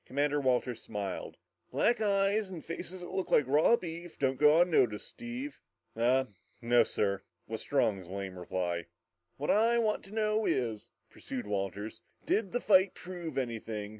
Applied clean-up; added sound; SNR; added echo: none; none; none; none.